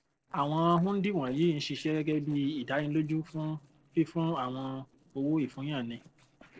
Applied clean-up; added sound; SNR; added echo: neural separator model SepFormer DNS4.